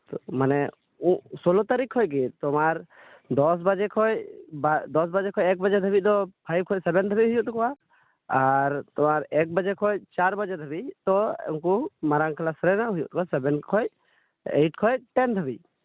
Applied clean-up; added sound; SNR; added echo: none; none; none; none.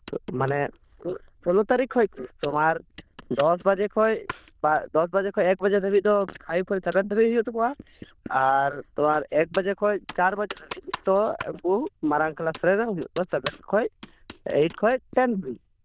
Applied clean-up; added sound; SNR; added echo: neural diffusion model UNIVERSE++.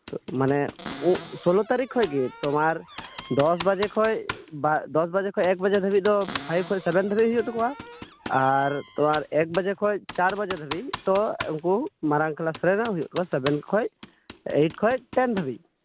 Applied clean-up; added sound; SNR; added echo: none; Computer keyboard + Cupboard open or close; 16 dB; none.